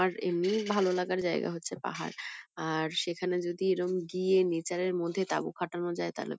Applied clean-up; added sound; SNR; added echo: none; none; none; none.